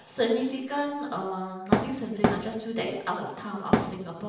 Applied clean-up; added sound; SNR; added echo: none; Thump, thud; -4 dB; reverberation time 0.7 s.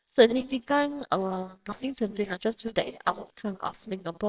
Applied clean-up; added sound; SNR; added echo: neural separator model SepFormer WHAMR!.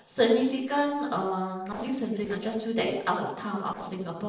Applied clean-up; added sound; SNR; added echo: neural separator model SepFormer DNS4.